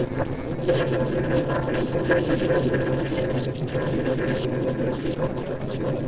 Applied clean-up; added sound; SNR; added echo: neural separator model SepFormer DNS4.